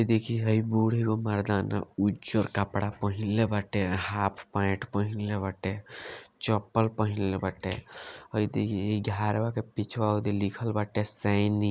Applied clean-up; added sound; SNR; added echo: none; none; none; none.